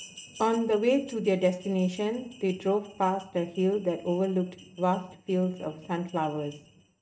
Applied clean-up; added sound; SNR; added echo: neural mask model RNNoise.